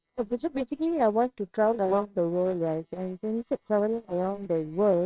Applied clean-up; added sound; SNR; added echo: neural separator model SepFormer WHAMR!.